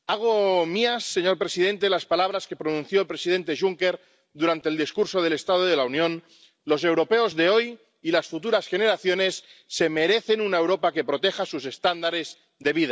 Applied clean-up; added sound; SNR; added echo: none; none; none; none.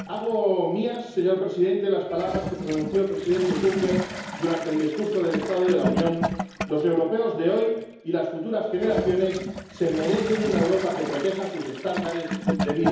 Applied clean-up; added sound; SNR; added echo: none; Toilet flush / Gurgling; 7 dB; reverberation time 1.0 s.